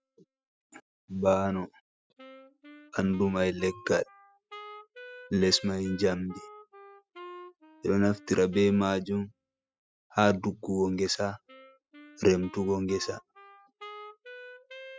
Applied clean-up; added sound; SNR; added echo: classical method spectral subtraction.